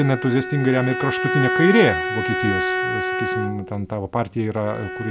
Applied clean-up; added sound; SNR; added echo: none; Bowed string instrument; 3 dB; none.